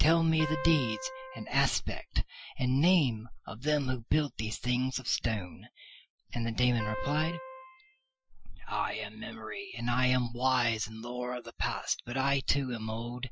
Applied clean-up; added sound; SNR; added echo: classical method Wiener filter.